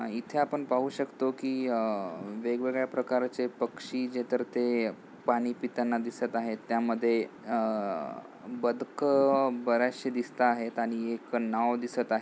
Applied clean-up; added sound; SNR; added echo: none; none; none; none.